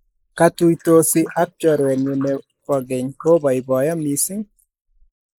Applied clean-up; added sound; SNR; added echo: neural mask model Resemble Enhance denoiser.